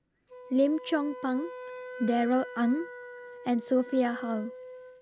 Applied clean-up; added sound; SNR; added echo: none; Wind instrument, woodwind instrument; 13 dB; none.